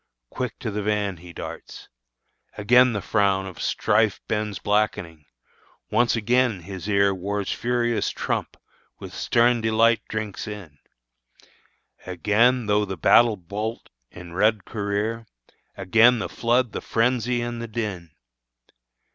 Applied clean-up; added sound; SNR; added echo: none; none; none; none.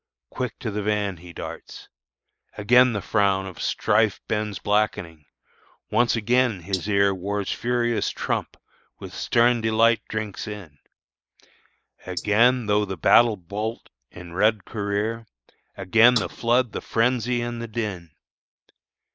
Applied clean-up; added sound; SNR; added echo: neural mask model Resemble Enhance denoiser.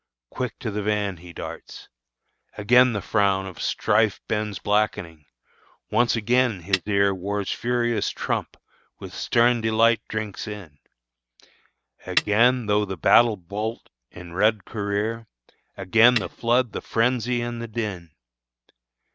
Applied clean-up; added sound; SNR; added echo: neural mask model RNNoise.